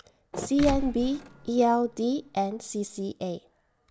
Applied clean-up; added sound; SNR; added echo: none; Mechanisms; 9 dB; none.